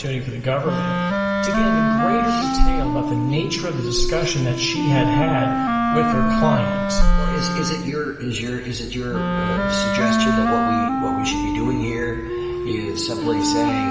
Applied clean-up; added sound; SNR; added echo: none; Wind instrument, woodwind instrument; 0 dB; reverberation time 1.2 s.